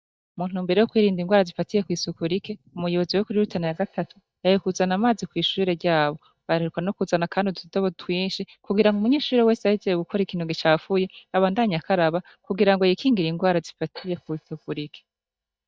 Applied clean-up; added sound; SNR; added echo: neural mask model DeepFilterNet 3.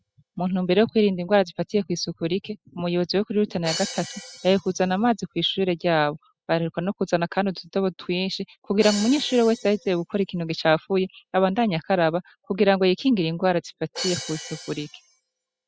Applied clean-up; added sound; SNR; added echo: classical method spectral subtraction.